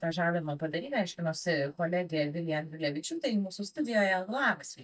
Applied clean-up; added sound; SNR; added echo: neural mask model DeepFilterNet 3.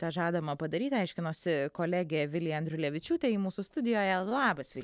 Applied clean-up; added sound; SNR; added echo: none; none; none; none.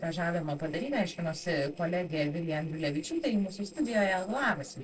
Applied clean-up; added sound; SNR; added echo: neural separator model SepFormer DNS4.